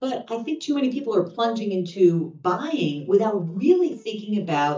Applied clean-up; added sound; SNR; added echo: neural mask model DeepFilterNet 3.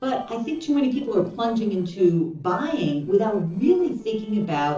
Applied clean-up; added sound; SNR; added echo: neural separator model SepFormer DNS4.